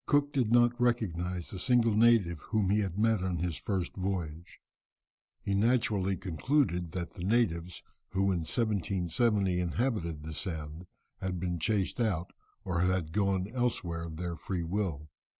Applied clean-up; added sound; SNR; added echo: none; none; none; none.